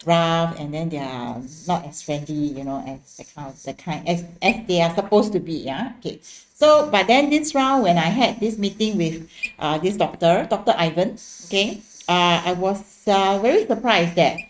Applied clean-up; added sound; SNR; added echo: neural mask model RNNoise.